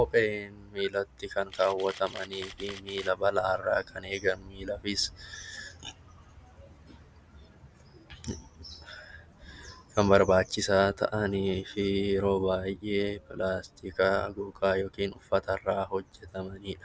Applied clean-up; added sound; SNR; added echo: none; Camera; 15 dB; none.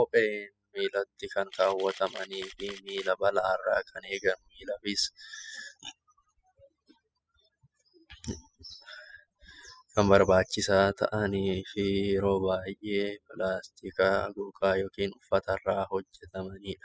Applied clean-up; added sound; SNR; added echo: classical method spectral subtraction.